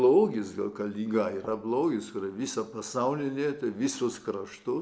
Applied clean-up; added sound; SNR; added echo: none; none; none; none.